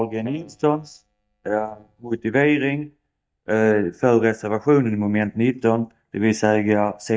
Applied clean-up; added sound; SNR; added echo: neural mask model DeepFilterNet 3.